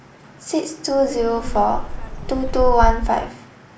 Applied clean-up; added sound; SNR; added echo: none; Insect; 1 dB; none.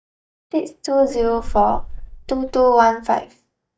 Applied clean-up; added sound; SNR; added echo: neural mask model DeepFilterNet 3.